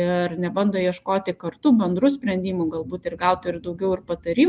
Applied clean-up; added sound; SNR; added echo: none; none; none; none.